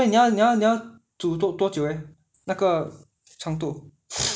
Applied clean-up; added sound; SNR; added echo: none; none; none; none.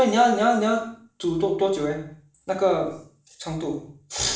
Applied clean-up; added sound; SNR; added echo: none; none; none; reverberation time 0.5 s.